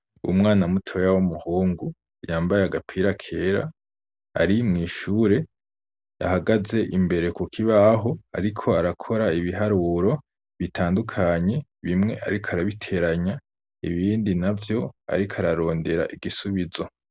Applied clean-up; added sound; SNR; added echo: none; none; none; none.